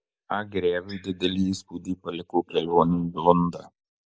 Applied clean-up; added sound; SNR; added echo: neural mask model Resemble Enhance denoiser.